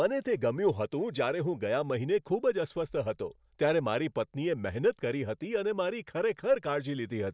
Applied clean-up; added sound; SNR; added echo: none; none; none; none.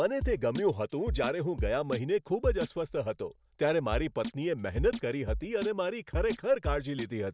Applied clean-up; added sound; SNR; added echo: none; Drum kit; 7 dB; none.